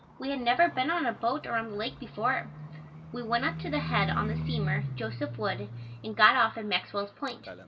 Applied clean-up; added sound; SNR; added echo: none; Livestock, farm animals, working animals; 8 dB; reverberation time 0.3 s.